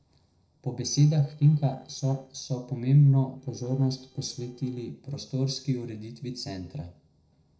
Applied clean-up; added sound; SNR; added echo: neural separator model SepFormer DNS4.